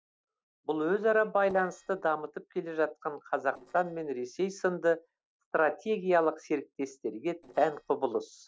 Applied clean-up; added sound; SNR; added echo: neural separator model SepFormer DNS4.